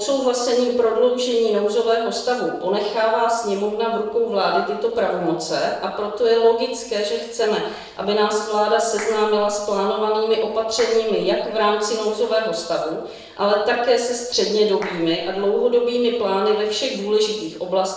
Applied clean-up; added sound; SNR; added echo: neural separator model SepFormer DNS4.